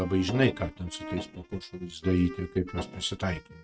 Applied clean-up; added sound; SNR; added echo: neural mask model RNNoise.